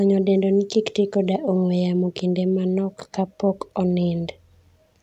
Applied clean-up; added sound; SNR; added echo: none; none; none; none.